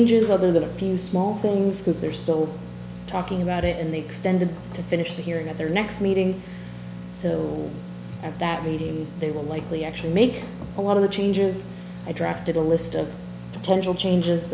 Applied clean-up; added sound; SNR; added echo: none; none; none; none.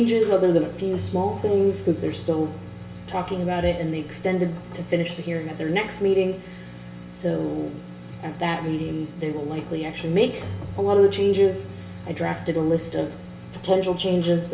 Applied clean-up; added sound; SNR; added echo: none; Keyboard (musical); 18 dB; reverberation time 0.2 s.